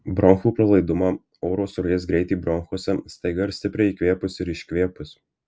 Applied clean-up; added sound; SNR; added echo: none; none; none; none.